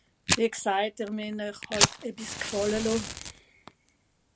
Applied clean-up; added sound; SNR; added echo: none; Fire; 1 dB; none.